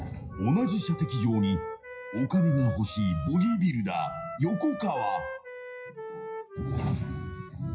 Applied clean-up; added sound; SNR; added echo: classical method WPE with log-MMSE.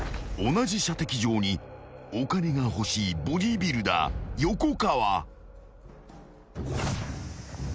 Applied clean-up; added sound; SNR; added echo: none; none; none; none.